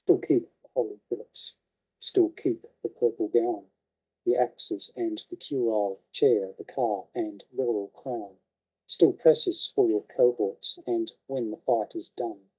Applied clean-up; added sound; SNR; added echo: neural mask model DeepFilterNet 3.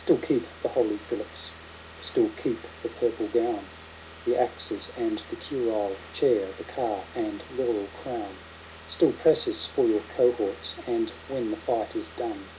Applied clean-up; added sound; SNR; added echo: none; Car; 17 dB; none.